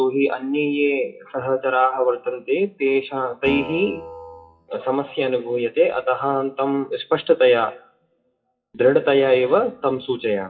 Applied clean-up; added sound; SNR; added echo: classical method WPE with log-MMSE.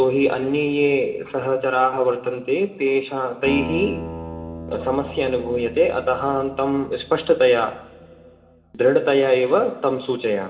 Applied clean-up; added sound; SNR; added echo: none; Acoustic guitar; 16 dB; reverberation time 2.6 s.